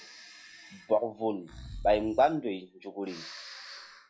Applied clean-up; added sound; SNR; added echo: classical method log-MMSE.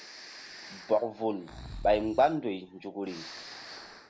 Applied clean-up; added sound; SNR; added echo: none; Breathing; 15 dB; none.